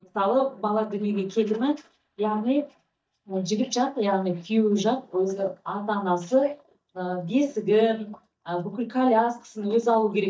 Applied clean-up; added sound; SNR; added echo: neural mask model DeepFilterNet 3.